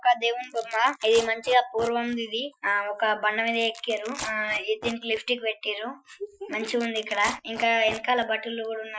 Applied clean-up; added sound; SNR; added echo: classical method Wiener filter.